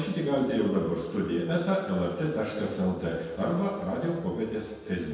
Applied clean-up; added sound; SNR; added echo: none; none; none; reverberation time 1.1 s.